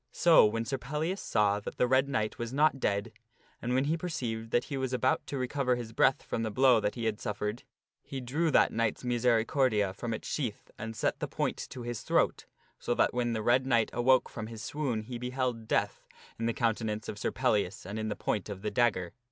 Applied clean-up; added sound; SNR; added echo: none; none; none; none.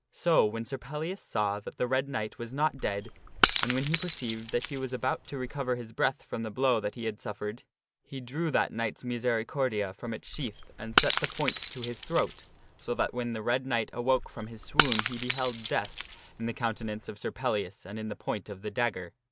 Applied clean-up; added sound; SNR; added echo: none; Shatter / Crushing; -1 dB; none.